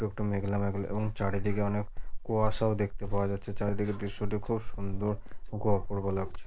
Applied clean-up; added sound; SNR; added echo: neural mask model Resemble Enhance denoiser.